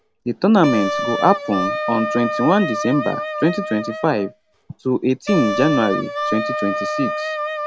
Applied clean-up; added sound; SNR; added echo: none; Wind instrument, woodwind instrument; 5 dB; none.